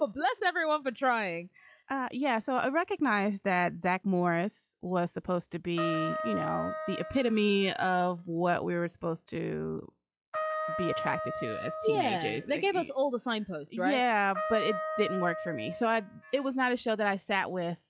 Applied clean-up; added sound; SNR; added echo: classical method log-MMSE.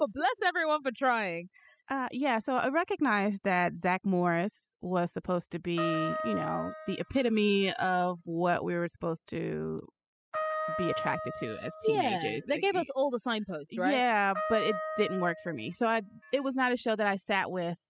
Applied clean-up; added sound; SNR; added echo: classical method spectral subtraction.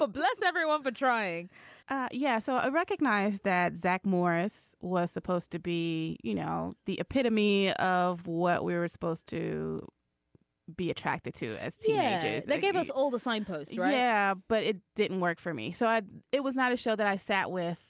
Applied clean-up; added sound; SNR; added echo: none; none; none; none.